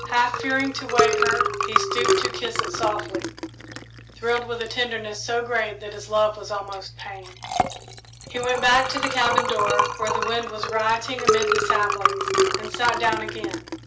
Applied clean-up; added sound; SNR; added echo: none; Liquid; 0 dB; none.